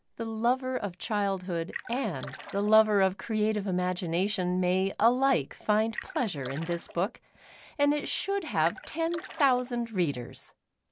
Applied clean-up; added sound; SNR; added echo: none; Splash, splatter; 15 dB; none.